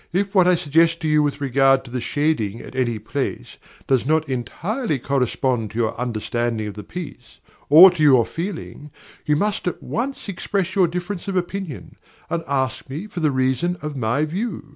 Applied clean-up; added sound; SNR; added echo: none; none; none; none.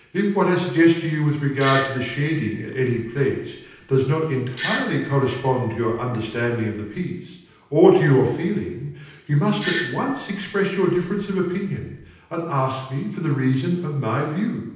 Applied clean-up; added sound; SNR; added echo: none; Doorbell; 13 dB; reverberation time 0.9 s.